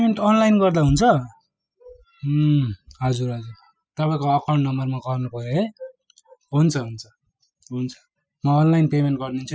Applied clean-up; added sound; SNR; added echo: classical method spectral subtraction.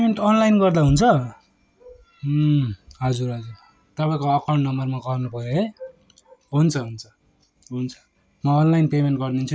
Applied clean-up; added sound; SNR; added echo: none; Bass drum; 15 dB; none.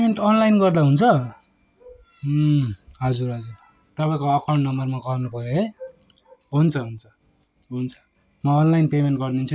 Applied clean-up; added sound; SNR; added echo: none; none; none; none.